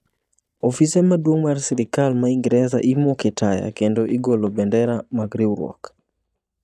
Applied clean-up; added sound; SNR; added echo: neural mask model DeepFilterNet 3.